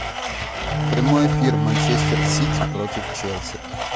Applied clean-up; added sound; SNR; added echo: none; Wind instrument, woodwind instrument + Domestic sounds, home sounds; -4 dB; none.